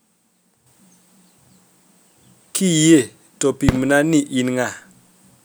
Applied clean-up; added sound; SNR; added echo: none; Fireworks; 7 dB; none.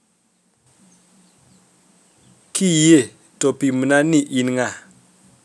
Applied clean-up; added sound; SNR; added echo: none; none; none; none.